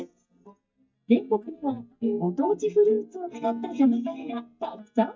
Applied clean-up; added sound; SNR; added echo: neural mask model DeepFilterNet 3.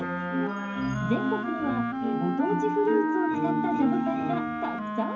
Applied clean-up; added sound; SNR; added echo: none; Wind instrument, woodwind instrument; 1 dB; reverberation time 0.3 s.